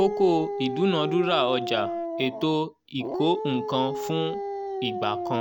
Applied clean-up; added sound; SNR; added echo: none; Dog; 5 dB; none.